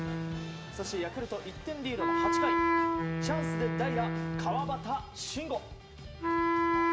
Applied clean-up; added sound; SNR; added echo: none; Wind instrument, woodwind instrument; -5 dB; none.